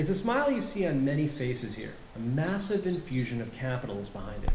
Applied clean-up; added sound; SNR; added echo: none; Water; 8 dB; reverberation time 1.0 s.